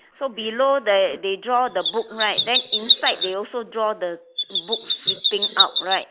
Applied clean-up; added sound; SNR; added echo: neural mask model Resemble Enhance denoiser.